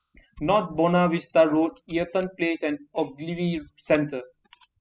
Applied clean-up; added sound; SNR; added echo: classical method spectral subtraction.